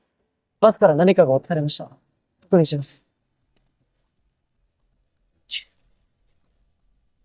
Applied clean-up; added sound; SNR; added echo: neural mask model DeepFilterNet 3.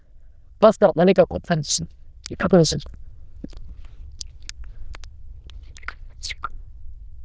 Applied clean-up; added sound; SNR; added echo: neural diffusion model UNIVERSE++.